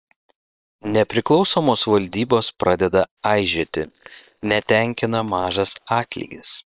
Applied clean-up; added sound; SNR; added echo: neural separator model SepFormer WHAM!.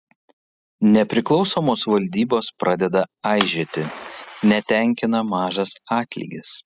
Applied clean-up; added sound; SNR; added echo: classical method spectral subtraction.